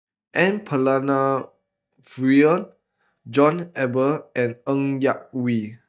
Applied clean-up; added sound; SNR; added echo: neural mask model DeepFilterNet 3.